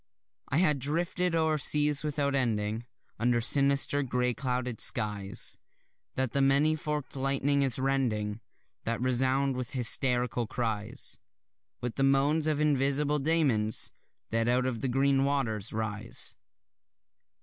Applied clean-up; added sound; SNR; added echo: none; none; none; none.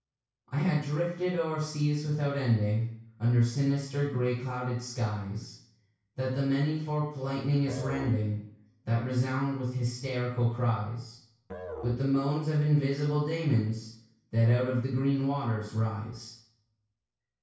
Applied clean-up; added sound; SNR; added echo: none; Musical instrument; 17 dB; reverberation time 0.6 s.